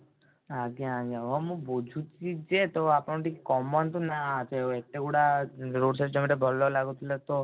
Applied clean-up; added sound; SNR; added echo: none; none; none; none.